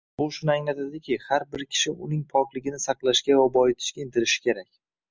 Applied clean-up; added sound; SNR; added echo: none; none; none; none.